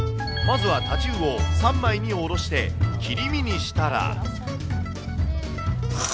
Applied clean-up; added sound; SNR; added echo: none; Bass guitar; 10 dB; none.